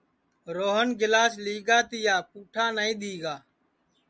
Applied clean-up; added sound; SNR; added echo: none; none; none; none.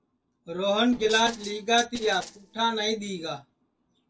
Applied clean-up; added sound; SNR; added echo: neural separator model SepFormer DNS4.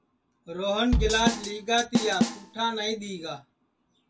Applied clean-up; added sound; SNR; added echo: none; Drum / Drum kit; -1 dB; reverberation time 0.2 s.